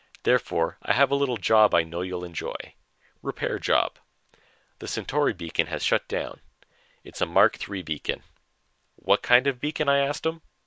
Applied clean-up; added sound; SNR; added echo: none; none; none; none.